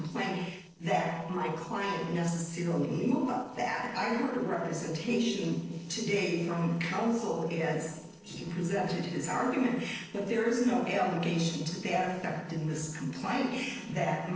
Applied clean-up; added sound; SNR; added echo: neural separator model SepFormer DNS4.